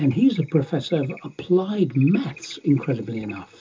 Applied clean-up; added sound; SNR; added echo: none; none; none; reverberation time 0.2 s.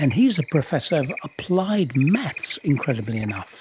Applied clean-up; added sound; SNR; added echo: none; none; none; none.